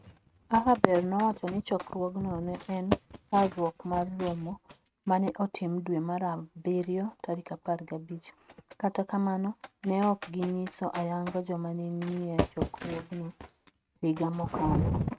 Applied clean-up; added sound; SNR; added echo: neural mask model RNNoise.